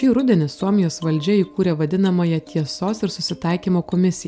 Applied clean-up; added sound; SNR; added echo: none; none; none; none.